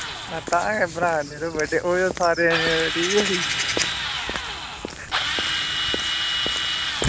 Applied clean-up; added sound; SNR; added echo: none; Drill + Walk, footsteps / Bird vocalization, bird call, bird song; 0 dB; none.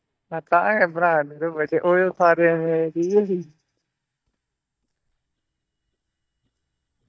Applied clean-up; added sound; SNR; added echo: neural mask model DeepFilterNet 3.